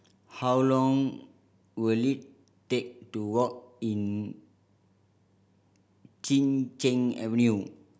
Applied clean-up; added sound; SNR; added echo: none; none; none; none.